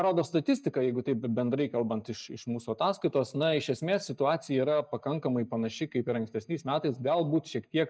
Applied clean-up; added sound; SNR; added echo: neural mask model DeepFilterNet 3.